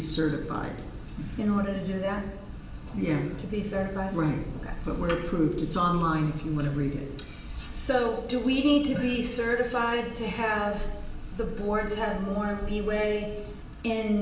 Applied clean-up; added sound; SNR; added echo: none; none; none; reverberation time 0.9 s.